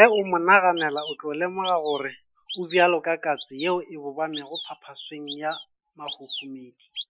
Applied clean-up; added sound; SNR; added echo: classical method Wiener filter.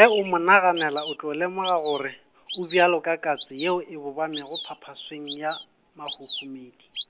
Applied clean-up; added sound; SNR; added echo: none; Bird vocalization, bird call, bird song; 15 dB; none.